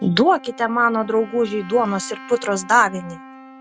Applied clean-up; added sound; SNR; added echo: none; Wind instrument, woodwind instrument; 19 dB; none.